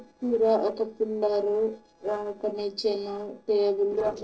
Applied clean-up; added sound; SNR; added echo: neural separator model SepFormer DNS4.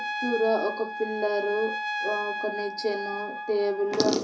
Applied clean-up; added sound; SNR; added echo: none; Trumpet; 5 dB; reverberation time 0.5 s.